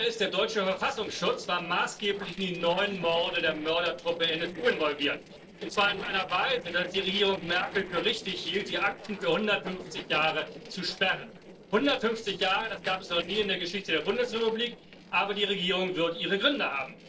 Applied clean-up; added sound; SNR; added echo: neural separator model SepFormer DNS4.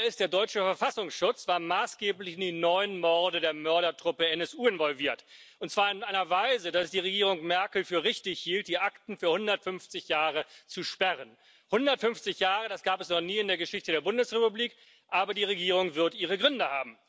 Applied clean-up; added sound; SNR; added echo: none; none; none; none.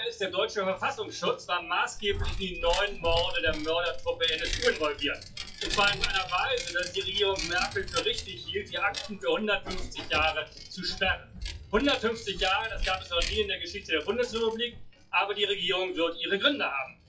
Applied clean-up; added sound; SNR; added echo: classical method WPE with log-MMSE.